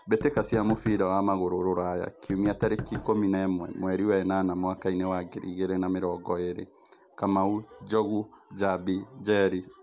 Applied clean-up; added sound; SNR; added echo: none; Knock; 12 dB; none.